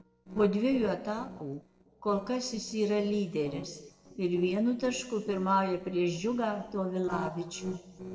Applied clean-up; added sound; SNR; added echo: neural separator model SepFormer DNS4.